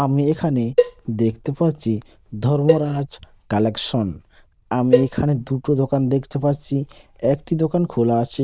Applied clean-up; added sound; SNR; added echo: neural diffusion model UNIVERSE++.